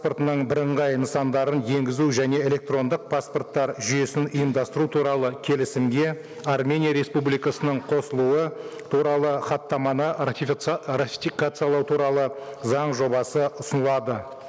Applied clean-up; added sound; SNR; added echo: none; none; none; none.